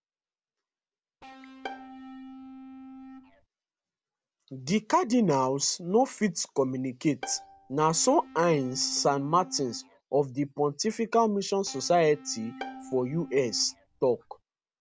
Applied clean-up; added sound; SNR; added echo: none; Electric guitar / Bass guitar + Bowed string instrument; 16 dB; none.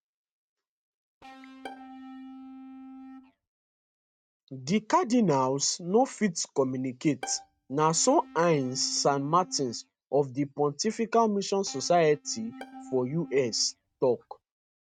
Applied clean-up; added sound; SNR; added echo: neural mask model RNNoise.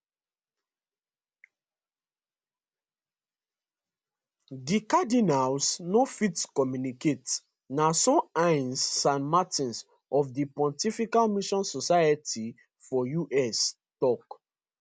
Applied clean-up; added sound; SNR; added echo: none; none; none; none.